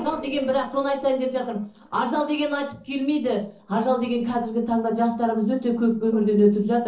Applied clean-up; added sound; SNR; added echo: neural separator model SepFormer DNS4.